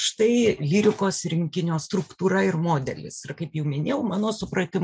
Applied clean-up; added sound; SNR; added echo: none; none; none; none.